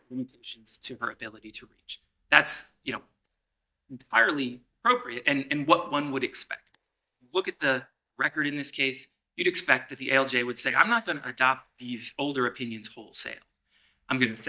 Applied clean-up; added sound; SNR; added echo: neural mask model DeepFilterNet 3.